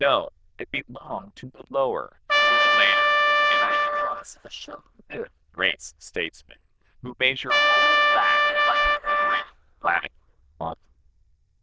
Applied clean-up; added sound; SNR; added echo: neural diffusion model UNIVERSE++.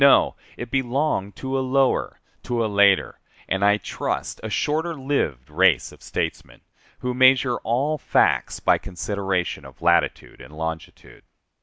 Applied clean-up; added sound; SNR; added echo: none; none; none; none.